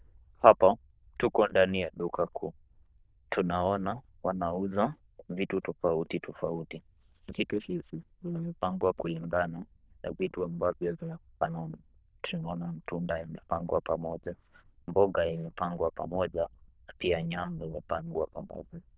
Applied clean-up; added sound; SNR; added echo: neural diffusion model UNIVERSE++.